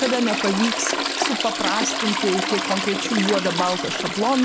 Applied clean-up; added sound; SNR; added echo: none; Trickle, dribble / Toilet flush; 1 dB; none.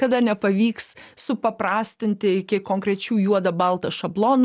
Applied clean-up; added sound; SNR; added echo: none; none; none; none.